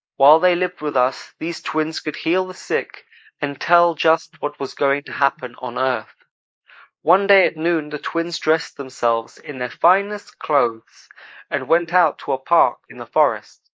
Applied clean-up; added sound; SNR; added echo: neural mask model Resemble Enhance denoiser.